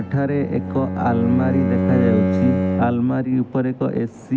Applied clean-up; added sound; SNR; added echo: none; Bowed string instrument; 2 dB; none.